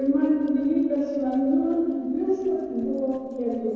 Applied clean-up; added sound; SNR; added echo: neural separator model SepFormer DNS4.